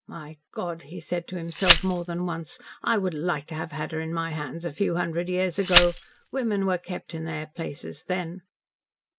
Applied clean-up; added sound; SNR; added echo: none; Glass; 0 dB; none.